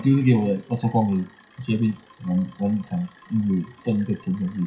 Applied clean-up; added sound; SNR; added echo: classical method WPE with log-MMSE.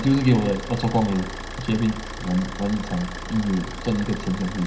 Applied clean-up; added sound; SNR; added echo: none; Idling / Car; 10 dB; reverberation time 0.9 s.